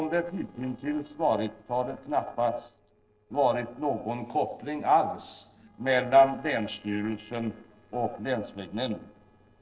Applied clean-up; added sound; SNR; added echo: neural separator model SepFormer DNS4.